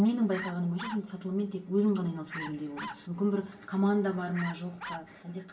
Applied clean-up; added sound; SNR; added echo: none; Bark; 13 dB; reverberation time 0.2 s.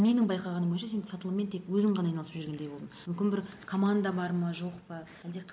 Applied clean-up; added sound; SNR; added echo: none; none; none; none.